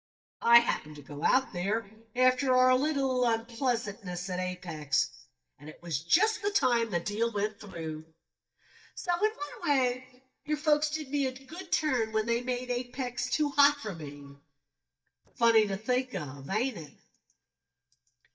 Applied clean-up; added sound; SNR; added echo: neural mask model DeepFilterNet 3.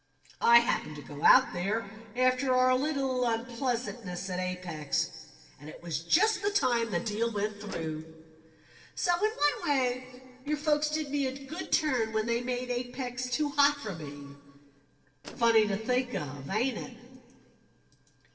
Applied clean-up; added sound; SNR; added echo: neural separator model SepFormer DNS4.